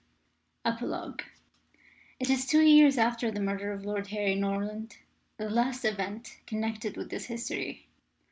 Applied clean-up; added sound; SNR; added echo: none; none; none; none.